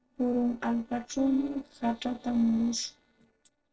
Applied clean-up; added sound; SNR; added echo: neural separator model SepFormer DNS4.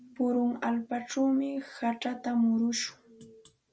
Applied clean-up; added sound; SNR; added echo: none; none; none; none.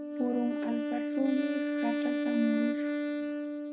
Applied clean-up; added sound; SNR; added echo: neural mask model RNNoise.